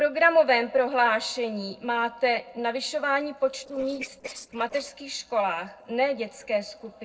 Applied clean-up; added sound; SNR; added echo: neural separator model SepFormer DNS4.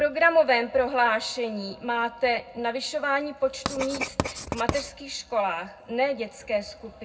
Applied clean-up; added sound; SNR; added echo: none; Writing; 7 dB; reverberation time 0.3 s.